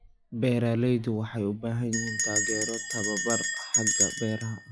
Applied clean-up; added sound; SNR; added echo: classical method log-MMSE.